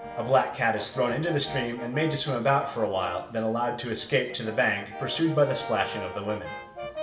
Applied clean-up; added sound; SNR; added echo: none; Brass instrument; 11 dB; reverberation time 0.8 s.